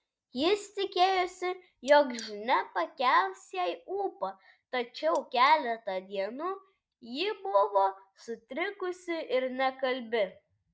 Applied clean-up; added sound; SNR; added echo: neural mask model DeepFilterNet 3.